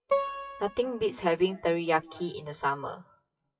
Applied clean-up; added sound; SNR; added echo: classical method WPE with log-MMSE.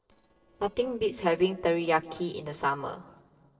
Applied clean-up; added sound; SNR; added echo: neural separator model SepFormer DNS4.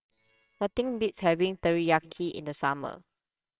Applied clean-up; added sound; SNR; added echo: neural separator model SepFormer WHAMR!.